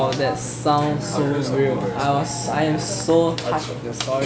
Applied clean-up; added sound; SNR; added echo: none; Burping, eructation; 6 dB; none.